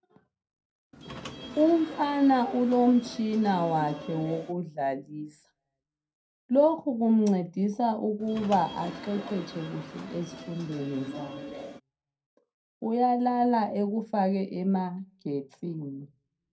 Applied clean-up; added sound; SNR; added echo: none; Subway, metro, underground / Sliding door; 12 dB; reverberation time 0.2 s.